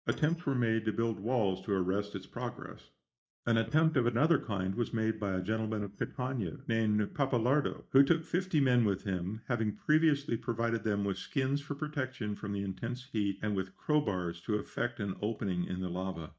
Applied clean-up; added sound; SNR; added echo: neural mask model DeepFilterNet 3.